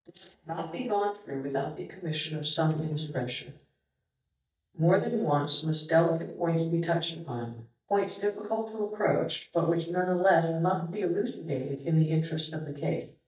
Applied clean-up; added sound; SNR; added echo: neural mask model DeepFilterNet 3.